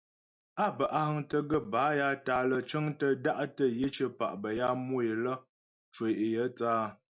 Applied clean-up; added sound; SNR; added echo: none; none; none; none.